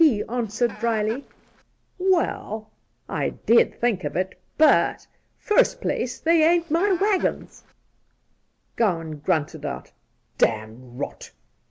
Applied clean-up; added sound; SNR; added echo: none; Chicken, rooster; 18 dB; none.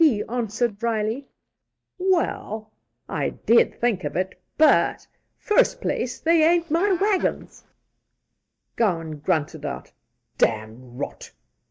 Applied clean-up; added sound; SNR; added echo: neural mask model DeepFilterNet 3.